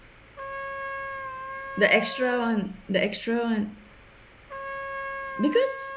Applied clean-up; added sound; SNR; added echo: none; Trumpet; 9 dB; none.